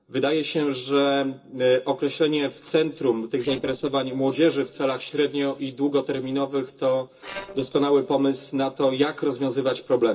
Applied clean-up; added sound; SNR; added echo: neural separator model SepFormer DNS4.